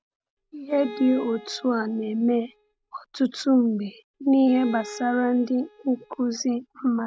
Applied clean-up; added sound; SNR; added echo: none; Bowed string instrument; 19 dB; none.